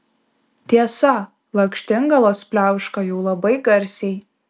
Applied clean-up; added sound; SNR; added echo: none; none; none; none.